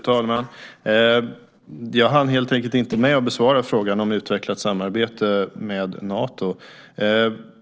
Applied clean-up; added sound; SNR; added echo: neural separator model SepFormer DNS4.